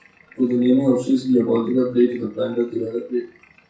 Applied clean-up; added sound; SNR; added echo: classical method WPE with log-MMSE.